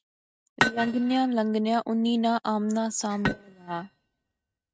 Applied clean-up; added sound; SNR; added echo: neural mask model RNNoise.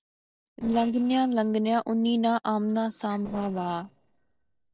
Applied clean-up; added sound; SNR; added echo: neural separator model SepFormer DNS4.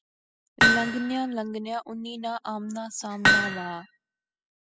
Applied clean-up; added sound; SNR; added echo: classical method spectral subtraction.